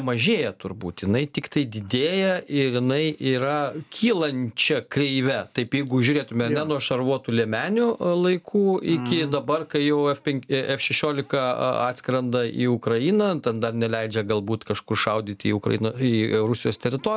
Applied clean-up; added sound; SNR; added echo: none; none; none; none.